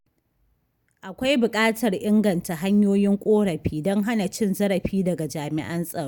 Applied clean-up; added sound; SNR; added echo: none; none; none; none.